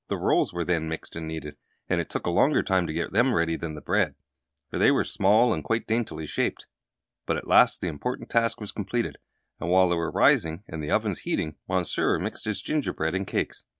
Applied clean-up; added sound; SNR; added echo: none; none; none; none.